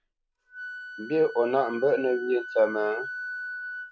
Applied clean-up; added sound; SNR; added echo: none; Wind instrument, woodwind instrument; 10 dB; none.